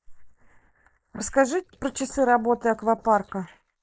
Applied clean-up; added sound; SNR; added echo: neural mask model Resemble Enhance denoiser.